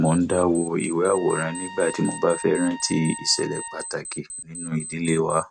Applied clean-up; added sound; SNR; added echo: none; Alarm + Trumpet; 13 dB; none.